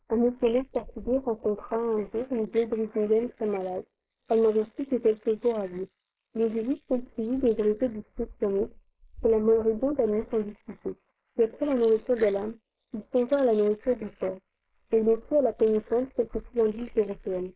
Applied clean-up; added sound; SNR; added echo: neural mask model Resemble Enhance denoiser.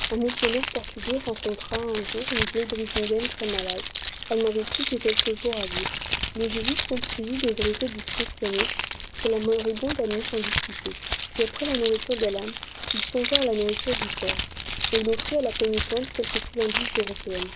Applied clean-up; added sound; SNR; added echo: none; Keys jangling; 2 dB; none.